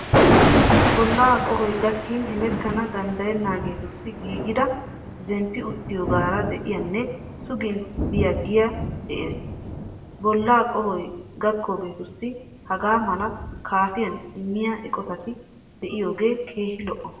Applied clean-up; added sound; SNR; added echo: none; Thunder; 1 dB; reverberation time 0.8 s.